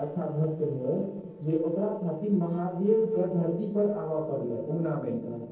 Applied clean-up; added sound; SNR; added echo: neural separator model SepFormer DNS4.